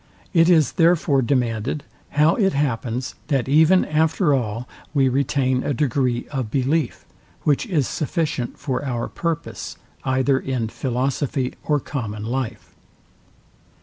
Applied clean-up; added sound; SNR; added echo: none; none; none; none.